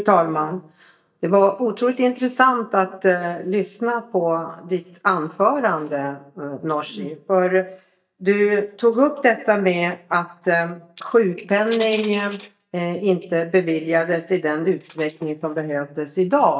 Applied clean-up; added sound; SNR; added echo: neural mask model DeepFilterNet 3.